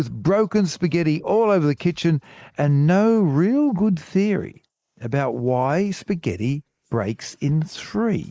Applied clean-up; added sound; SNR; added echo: neural mask model Resemble Enhance denoiser.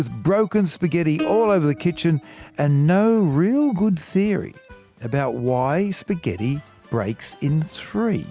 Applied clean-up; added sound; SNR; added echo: none; Plucked string instrument; 15 dB; none.